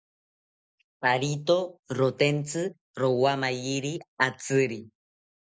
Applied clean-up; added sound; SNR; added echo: none; none; none; none.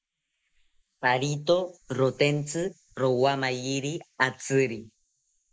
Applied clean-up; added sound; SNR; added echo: neural mask model Resemble Enhance denoiser.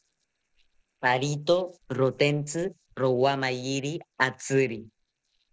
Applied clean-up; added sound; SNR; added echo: neural separator model SepFormer DNS4.